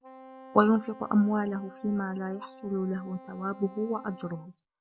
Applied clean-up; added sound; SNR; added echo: none; Wind instrument, woodwind instrument; 19 dB; none.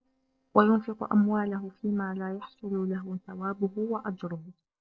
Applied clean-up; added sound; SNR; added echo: neural separator model SepFormer DNS4.